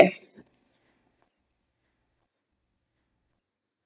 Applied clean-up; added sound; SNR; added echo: neural mask model DeepFilterNet 3.